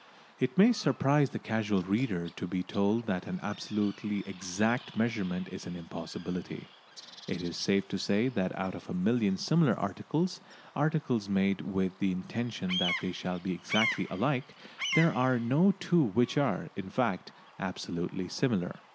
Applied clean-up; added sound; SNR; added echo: none; Bird vocalization, bird call, bird song; 14 dB; none.